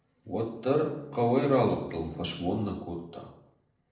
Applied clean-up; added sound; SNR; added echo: neural separator model SepFormer DNS4.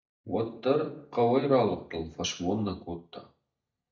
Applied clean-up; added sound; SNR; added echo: neural mask model DeepFilterNet 3.